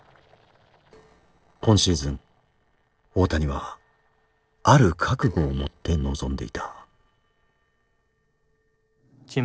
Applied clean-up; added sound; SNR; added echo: neural separator model SepFormer DNS4.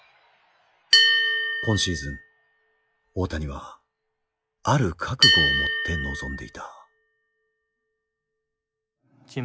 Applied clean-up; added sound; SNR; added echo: classical method log-MMSE.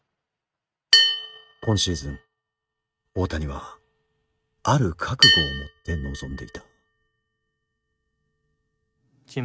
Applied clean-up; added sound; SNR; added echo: neural mask model RNNoise.